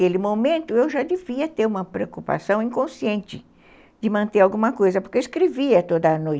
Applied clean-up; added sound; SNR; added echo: none; none; none; none.